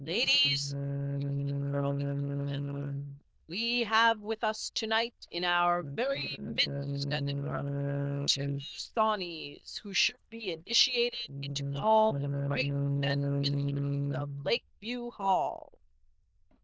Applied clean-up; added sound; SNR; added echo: neural diffusion model UNIVERSE++.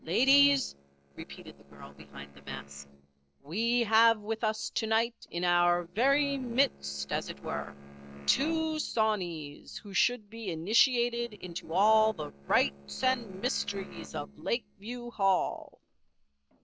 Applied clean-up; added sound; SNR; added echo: neural separator model SepFormer DNS4.